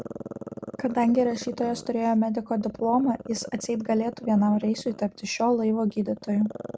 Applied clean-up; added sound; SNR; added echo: none; Growling; 15 dB; none.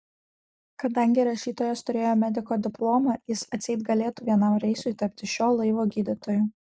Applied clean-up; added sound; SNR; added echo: neural mask model Resemble Enhance denoiser.